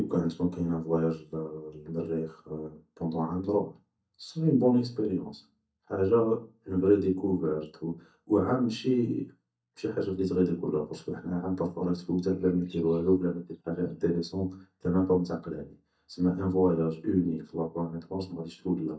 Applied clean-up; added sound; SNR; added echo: neural mask model DeepFilterNet 3.